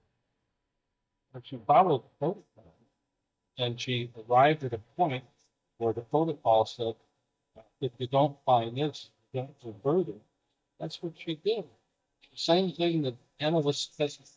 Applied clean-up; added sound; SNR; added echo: neural mask model DeepFilterNet 3.